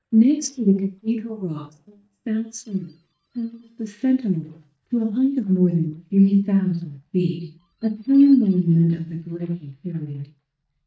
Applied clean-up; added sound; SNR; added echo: neural mask model DeepFilterNet 3.